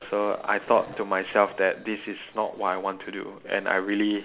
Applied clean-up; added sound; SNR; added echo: none; none; none; none.